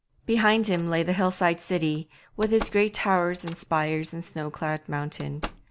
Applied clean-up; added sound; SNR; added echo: none; Slam; 17 dB; none.